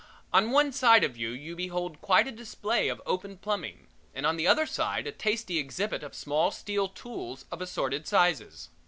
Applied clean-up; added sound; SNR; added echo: none; none; none; none.